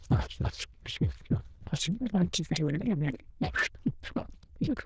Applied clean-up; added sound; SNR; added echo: neural diffusion model UNIVERSE++.